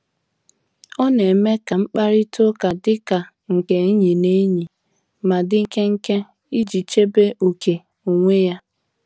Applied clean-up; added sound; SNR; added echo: none; none; none; none.